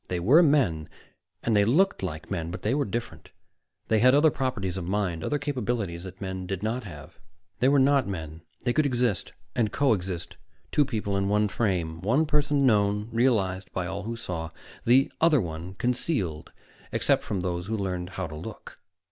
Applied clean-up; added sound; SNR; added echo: none; none; none; none.